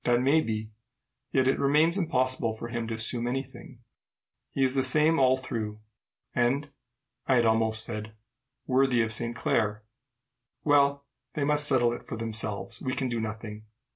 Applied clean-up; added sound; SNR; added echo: none; none; none; none.